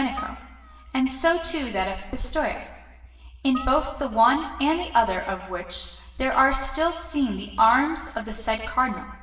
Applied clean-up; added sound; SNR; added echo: none; Harp; 19 dB; reverberation time 1.2 s.